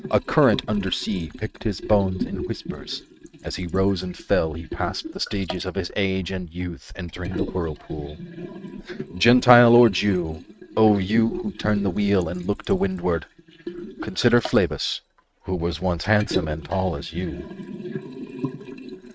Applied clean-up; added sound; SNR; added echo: neural mask model RNNoise.